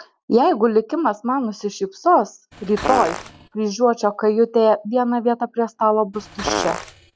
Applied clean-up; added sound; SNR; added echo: classical method log-MMSE.